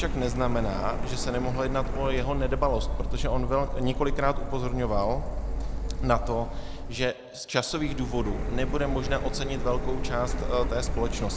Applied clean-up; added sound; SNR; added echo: none; Printer; -1 dB; none.